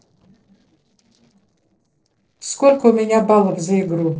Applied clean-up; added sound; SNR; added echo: neural separator model SepFormer DNS4.